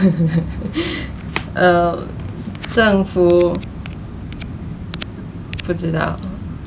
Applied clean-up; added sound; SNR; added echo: none; none; none; none.